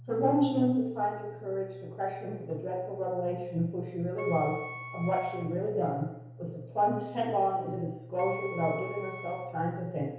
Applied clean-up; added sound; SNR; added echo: none; Wind instrument, woodwind instrument; 14 dB; reverberation time 1.0 s.